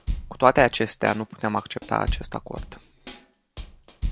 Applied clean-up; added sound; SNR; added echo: none; Bass drum / Snare drum / Drum kit; 8 dB; none.